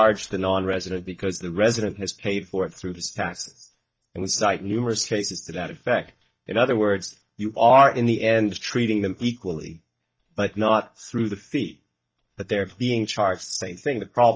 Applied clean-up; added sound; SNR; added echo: neural mask model DeepFilterNet 3.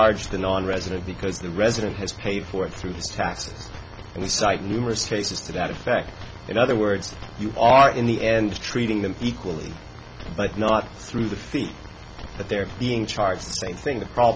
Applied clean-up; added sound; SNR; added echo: none; none; none; none.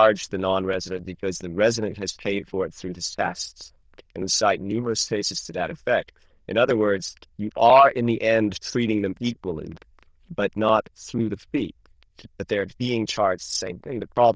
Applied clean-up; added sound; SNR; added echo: neural diffusion model UNIVERSE++.